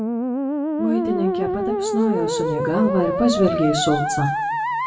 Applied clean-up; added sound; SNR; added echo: none; Musical instrument; 0 dB; reverberation time 0.6 s.